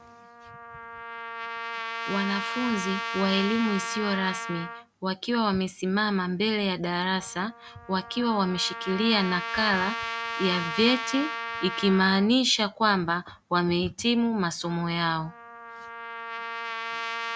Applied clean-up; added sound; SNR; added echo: none; Trumpet; 8 dB; none.